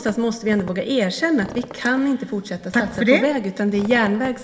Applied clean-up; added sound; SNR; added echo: none; Squeak; 19 dB; reverberation time 1.3 s.